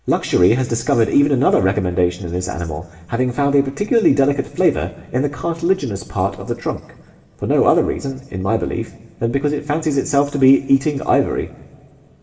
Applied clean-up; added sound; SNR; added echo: none; none; none; reverberation time 1.6 s.